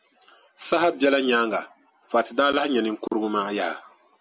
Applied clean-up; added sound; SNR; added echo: none; none; none; none.